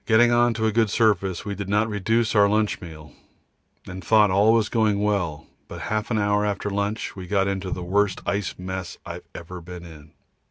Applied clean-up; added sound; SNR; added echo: none; Explosion; 13 dB; none.